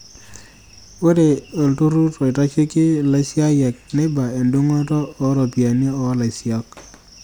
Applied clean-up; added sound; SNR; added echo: none; none; none; none.